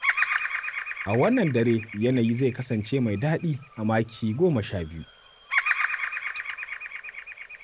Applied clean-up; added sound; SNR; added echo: none; Bird vocalization, bird call, bird song; 5 dB; none.